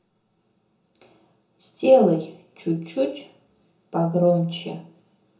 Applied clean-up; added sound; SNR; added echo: none; none; none; reverberation time 0.6 s.